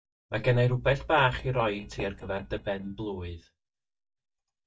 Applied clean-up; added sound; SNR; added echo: neural mask model DeepFilterNet 3.